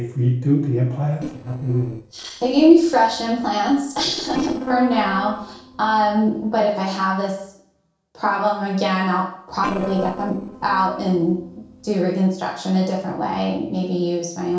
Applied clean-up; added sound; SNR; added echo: neural separator model SepFormer DNS4.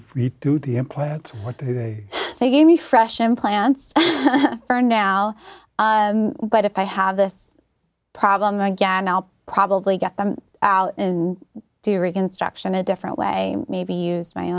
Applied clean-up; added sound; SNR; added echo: none; none; none; none.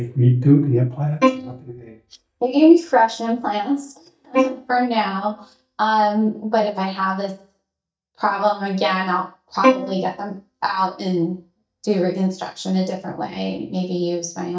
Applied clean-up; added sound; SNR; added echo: neural mask model DeepFilterNet 3.